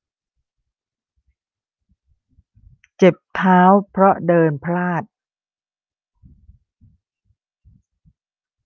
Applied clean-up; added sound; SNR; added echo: none; none; none; none.